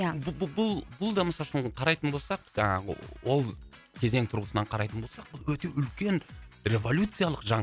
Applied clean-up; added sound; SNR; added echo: none; none; none; none.